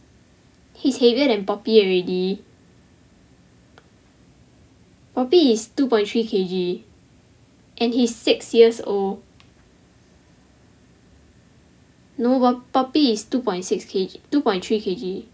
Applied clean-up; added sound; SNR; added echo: none; none; none; none.